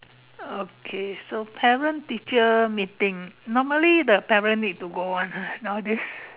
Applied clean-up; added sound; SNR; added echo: none; none; none; none.